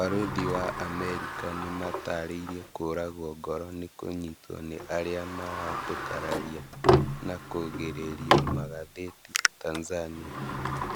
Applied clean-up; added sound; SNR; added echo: none; Sliding door; -3 dB; none.